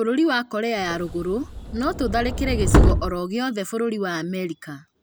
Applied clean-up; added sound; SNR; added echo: none; Subway, metro, underground; -3 dB; none.